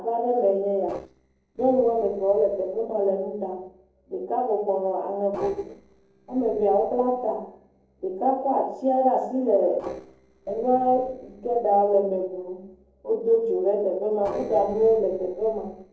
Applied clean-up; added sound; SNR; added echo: neural separator model SepFormer DNS4.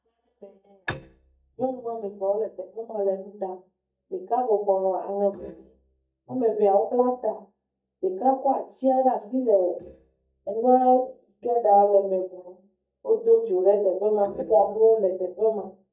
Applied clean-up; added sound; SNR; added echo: neural mask model DeepFilterNet 3.